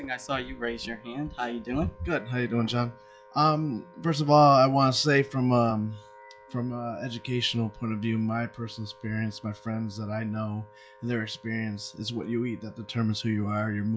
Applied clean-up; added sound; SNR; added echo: classical method log-MMSE.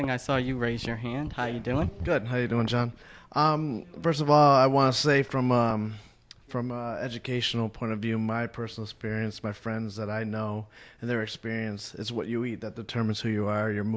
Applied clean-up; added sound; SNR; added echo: none; none; none; none.